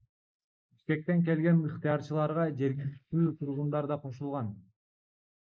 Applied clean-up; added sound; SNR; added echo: neural mask model Resemble Enhance denoiser.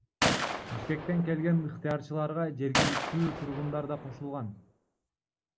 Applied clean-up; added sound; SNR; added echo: none; Gunshot, gunfire; 2 dB; none.